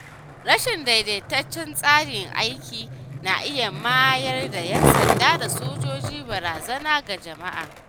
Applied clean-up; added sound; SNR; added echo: none; Skateboard; 4 dB; none.